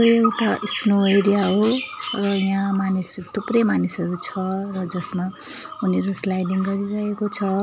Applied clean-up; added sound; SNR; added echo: none; none; none; none.